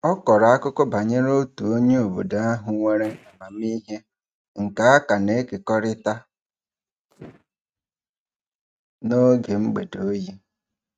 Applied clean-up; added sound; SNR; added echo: neural mask model RNNoise.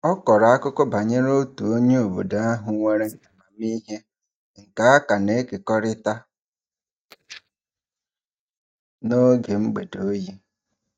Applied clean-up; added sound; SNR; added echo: neural mask model DeepFilterNet 3.